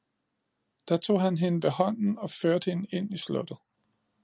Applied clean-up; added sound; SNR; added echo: none; none; none; none.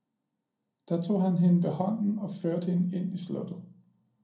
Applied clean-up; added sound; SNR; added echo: none; none; none; reverberation time 0.6 s.